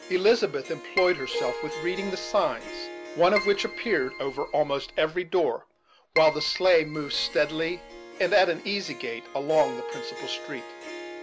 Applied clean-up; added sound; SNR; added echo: none; Keyboard (musical) + Harp; 10 dB; none.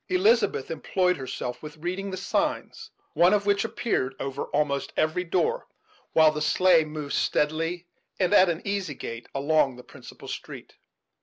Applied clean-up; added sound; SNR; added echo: none; none; none; none.